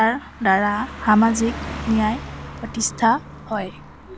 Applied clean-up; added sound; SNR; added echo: none; Car passing by; 12 dB; none.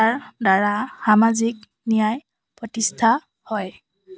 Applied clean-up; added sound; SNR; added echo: none; none; none; none.